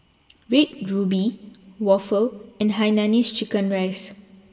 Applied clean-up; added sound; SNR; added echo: none; none; none; reverberation time 2.9 s.